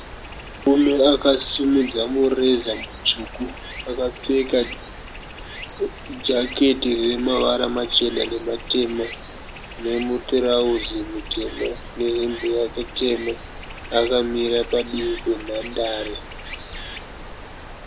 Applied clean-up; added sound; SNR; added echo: none; Stream; 13 dB; none.